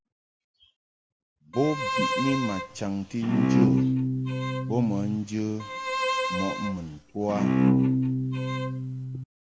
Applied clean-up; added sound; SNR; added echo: none; Bowed string instrument; -5 dB; none.